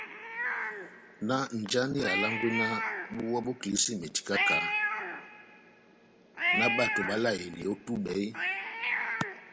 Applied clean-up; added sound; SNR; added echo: none; Cat; 0 dB; none.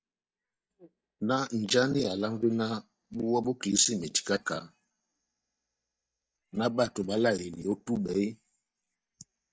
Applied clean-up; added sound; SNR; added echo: neural mask model DeepFilterNet 3.